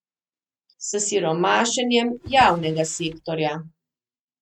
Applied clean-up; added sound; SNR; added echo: neural mask model RNNoise.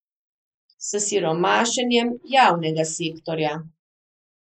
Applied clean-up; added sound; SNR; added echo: neural mask model Resemble Enhance denoiser.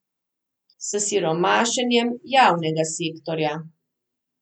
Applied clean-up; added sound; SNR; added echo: none; none; none; none.